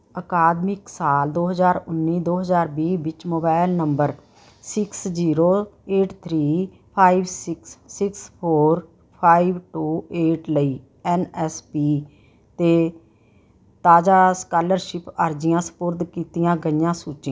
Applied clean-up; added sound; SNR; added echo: none; none; none; none.